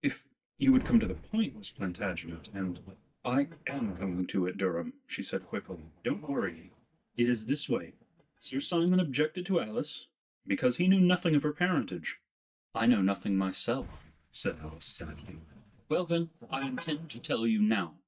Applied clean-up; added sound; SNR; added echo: neural mask model DeepFilterNet 3.